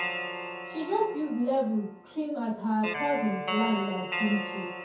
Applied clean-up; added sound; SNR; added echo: none; Guitar; 5 dB; reverberation time 0.6 s.